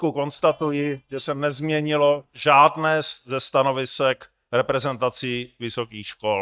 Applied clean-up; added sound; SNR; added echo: neural mask model DeepFilterNet 3.